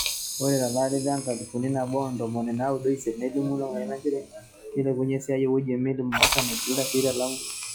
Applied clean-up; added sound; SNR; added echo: classical method log-MMSE.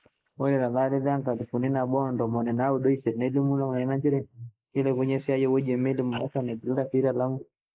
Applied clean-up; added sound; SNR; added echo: neural mask model Resemble Enhance denoiser.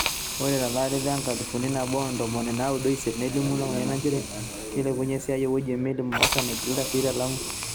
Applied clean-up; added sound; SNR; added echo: none; Hiss; 5 dB; none.